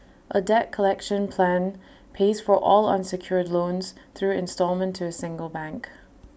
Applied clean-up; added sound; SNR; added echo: none; none; none; none.